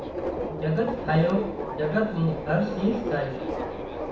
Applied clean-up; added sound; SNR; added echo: none; Subway, metro, underground; 5 dB; reverberation time 0.6 s.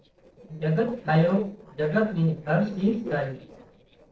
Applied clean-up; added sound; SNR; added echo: neural separator model SepFormer DNS4.